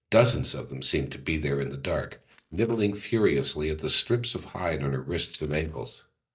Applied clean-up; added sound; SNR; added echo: neural mask model DeepFilterNet 3.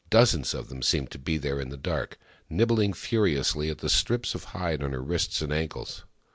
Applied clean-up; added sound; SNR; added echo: none; none; none; none.